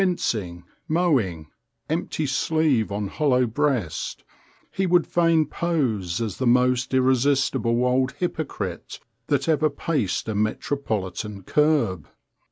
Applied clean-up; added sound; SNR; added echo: none; none; none; none.